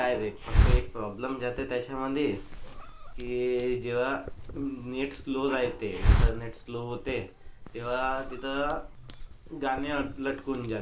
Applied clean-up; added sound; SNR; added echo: none; Hiss; -1 dB; none.